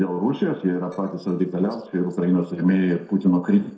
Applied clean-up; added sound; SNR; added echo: neural separator model SepFormer DNS4.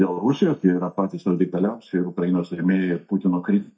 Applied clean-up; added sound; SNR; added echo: neural mask model DeepFilterNet 3.